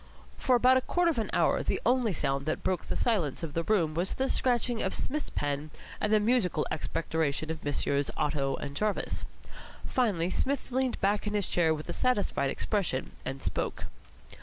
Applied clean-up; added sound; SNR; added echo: none; none; none; none.